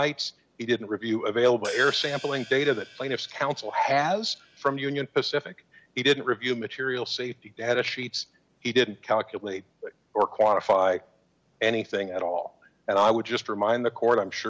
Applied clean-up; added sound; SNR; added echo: none; Hi-hat; 17 dB; none.